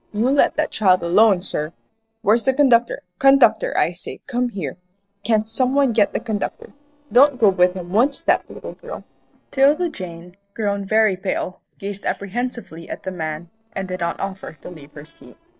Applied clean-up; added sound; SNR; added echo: neural separator model SepFormer DNS4.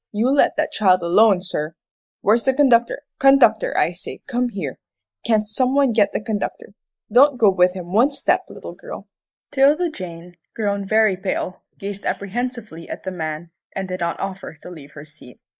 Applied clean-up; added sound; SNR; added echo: neural mask model Resemble Enhance denoiser.